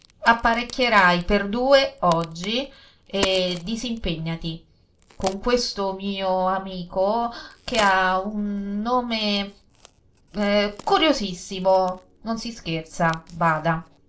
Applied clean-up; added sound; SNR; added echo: none; Crack; 19 dB; reverberation time 0.3 s.